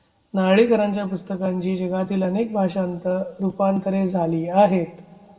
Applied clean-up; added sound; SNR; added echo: none; none; none; reverberation time 1.4 s.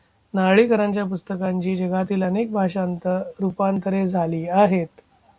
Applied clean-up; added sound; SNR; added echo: none; none; none; none.